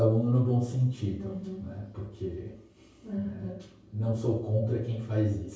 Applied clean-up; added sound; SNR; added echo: none; none; none; reverberation time 0.6 s.